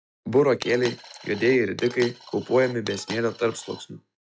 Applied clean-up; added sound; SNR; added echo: classical method log-MMSE.